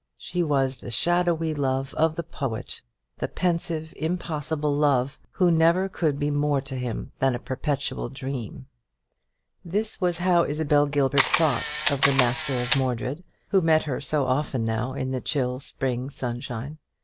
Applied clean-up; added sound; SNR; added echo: none; Camera; -1 dB; none.